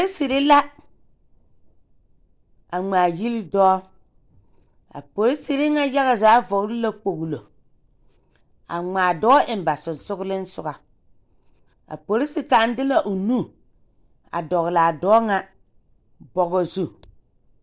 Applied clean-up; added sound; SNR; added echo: none; none; none; none.